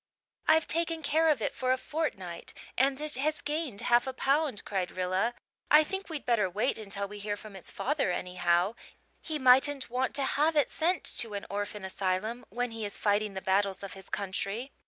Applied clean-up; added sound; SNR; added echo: none; none; none; none.